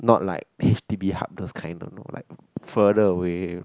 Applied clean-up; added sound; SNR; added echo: none; none; none; none.